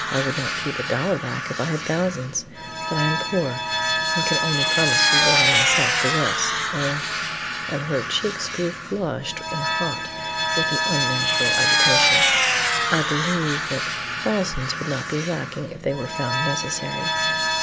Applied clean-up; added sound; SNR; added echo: none; Vehicle; -4 dB; none.